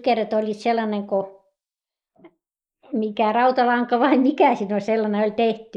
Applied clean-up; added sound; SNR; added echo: neural mask model Resemble Enhance denoiser.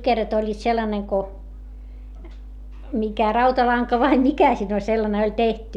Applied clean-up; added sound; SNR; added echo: none; none; none; none.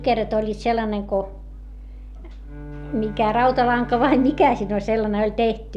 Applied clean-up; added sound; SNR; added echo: none; Bowed string instrument; 18 dB; none.